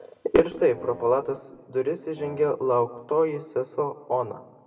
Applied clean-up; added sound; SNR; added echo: none; Wind instrument, woodwind instrument; 19 dB; reverberation time 1.1 s.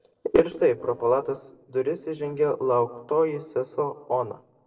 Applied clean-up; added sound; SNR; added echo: neural separator model SepFormer DNS4.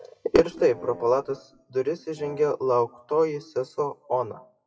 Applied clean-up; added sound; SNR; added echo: classical method WPE with log-MMSE.